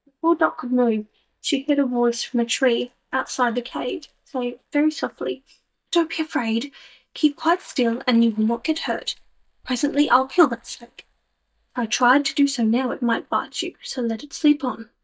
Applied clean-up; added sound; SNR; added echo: neural mask model DeepFilterNet 3.